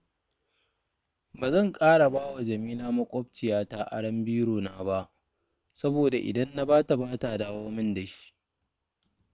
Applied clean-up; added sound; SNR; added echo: neural separator model SepFormer WHAM!.